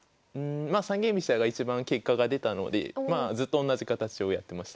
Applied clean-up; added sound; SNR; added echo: none; none; none; none.